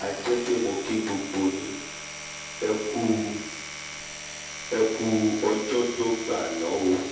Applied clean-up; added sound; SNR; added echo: none; Domestic sounds, home sounds; 10 dB; reverberation time 0.8 s.